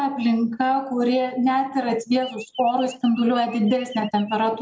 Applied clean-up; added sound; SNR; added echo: none; Chirp, tweet; 19 dB; none.